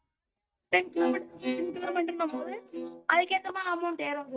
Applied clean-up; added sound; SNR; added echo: neural mask model DeepFilterNet 3.